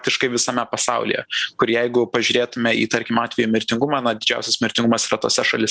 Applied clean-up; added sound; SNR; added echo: none; none; none; none.